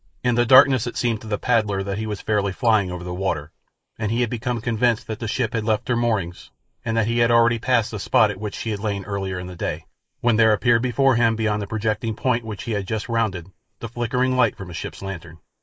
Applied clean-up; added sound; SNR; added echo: neural mask model Resemble Enhance denoiser.